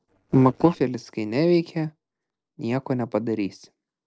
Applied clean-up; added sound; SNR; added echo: neural separator model SepFormer DNS4.